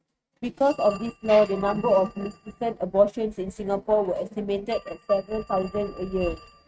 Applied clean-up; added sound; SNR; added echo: neural mask model RNNoise.